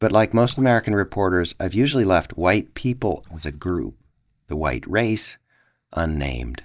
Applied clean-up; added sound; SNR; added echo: neural mask model DeepFilterNet 3.